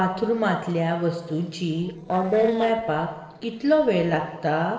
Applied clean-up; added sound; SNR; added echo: neural separator model SepFormer DNS4.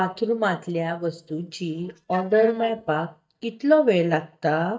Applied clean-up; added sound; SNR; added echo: neural mask model DeepFilterNet 3.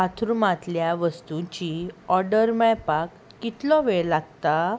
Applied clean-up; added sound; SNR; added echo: none; none; none; none.